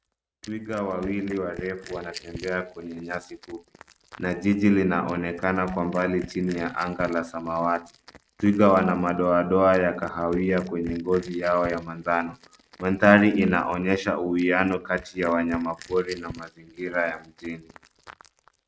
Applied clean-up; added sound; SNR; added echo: neural mask model RNNoise.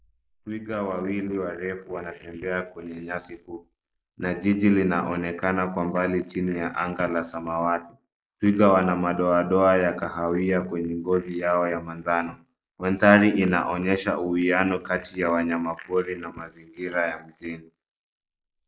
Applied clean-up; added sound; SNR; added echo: neural mask model Resemble Enhance denoiser.